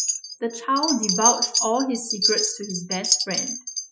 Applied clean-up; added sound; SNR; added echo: classical method Wiener filter.